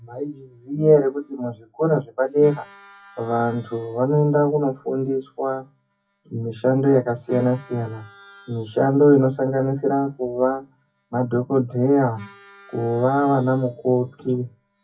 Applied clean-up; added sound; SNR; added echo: classical method WPE with log-MMSE.